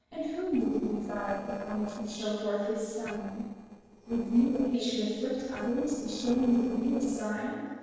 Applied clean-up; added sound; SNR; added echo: neural separator model SepFormer DNS4.